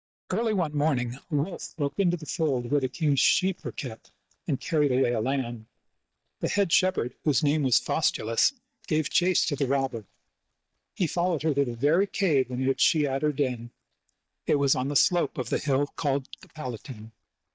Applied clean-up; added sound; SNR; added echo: neural mask model DeepFilterNet 3.